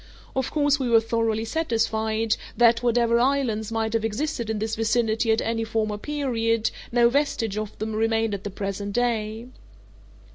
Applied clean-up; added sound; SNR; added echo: none; none; none; none.